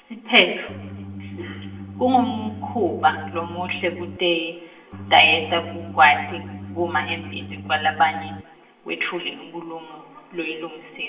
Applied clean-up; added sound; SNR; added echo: none; Organ; 12 dB; reverberation time 0.8 s.